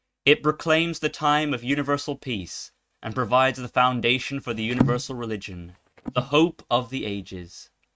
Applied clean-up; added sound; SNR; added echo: neural mask model RNNoise.